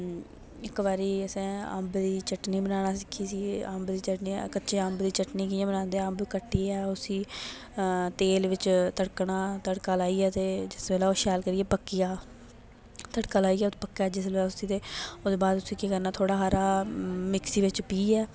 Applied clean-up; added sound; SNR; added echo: none; none; none; none.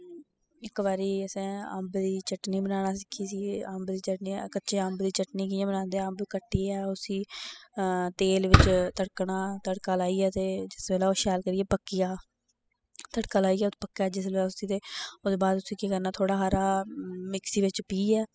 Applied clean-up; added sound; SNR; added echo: classical method spectral subtraction.